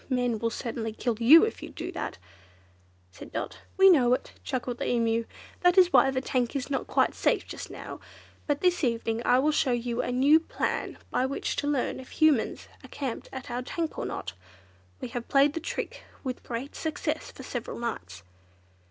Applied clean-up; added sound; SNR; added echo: none; none; none; none.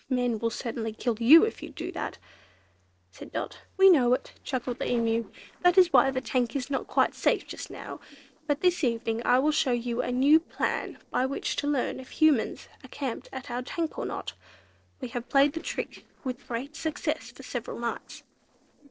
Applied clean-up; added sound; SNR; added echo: neural separator model SepFormer DNS4.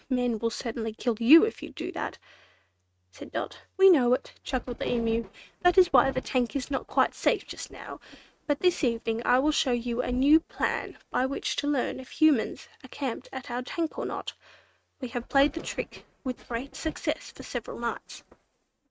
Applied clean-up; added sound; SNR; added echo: neural mask model RNNoise.